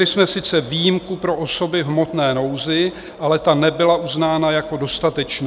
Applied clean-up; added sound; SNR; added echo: none; none; none; none.